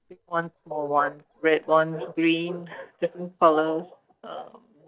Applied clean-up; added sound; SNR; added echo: neural mask model DeepFilterNet 3.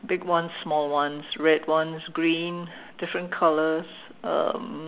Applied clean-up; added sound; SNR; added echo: none; none; none; none.